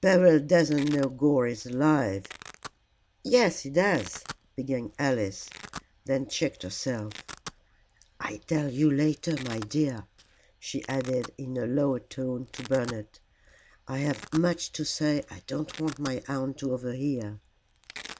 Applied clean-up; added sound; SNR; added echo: none; Domestic sounds, home sounds; 20 dB; none.